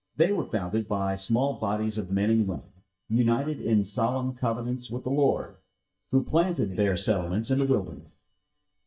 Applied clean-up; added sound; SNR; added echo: neural mask model DeepFilterNet 3.